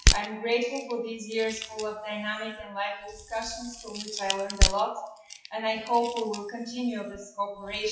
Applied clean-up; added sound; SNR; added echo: classical method WPE with log-MMSE.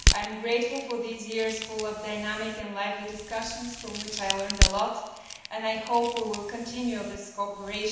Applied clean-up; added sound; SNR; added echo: none; Crack; 0 dB; reverberation time 1.1 s.